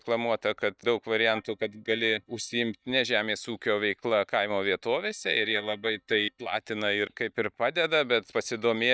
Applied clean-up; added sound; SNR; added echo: neural mask model DeepFilterNet 3.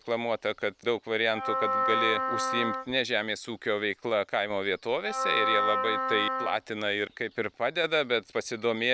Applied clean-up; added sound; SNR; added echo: none; Wind instrument, woodwind instrument; 0 dB; none.